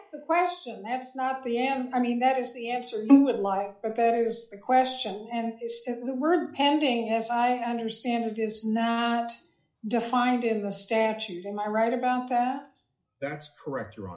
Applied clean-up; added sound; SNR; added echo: classical method log-MMSE.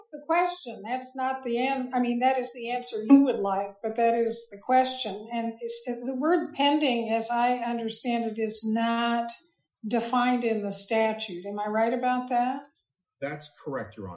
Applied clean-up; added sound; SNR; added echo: classical method Wiener filter.